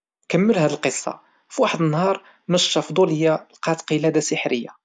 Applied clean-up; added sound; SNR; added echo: none; none; none; none.